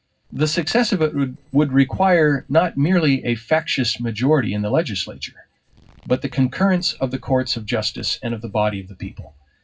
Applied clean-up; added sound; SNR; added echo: neural separator model SepFormer DNS4.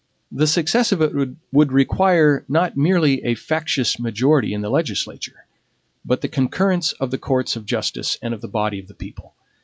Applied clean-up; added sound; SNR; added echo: none; none; none; none.